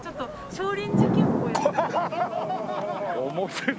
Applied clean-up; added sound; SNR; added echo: none; Thunder / Rain; 0 dB; none.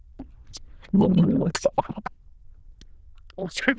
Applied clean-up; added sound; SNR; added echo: neural diffusion model UNIVERSE++.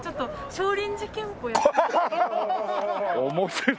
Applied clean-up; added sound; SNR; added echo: none; none; none; none.